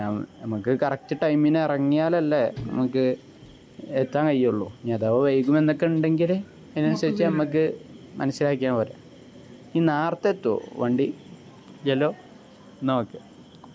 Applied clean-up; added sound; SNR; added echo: none; none; none; none.